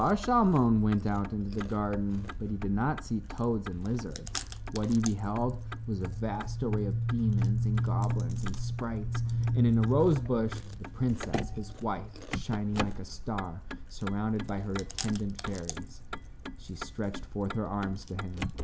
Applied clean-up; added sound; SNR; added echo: none; Motor vehicle (road) + Chewing, mastication; 11 dB; none.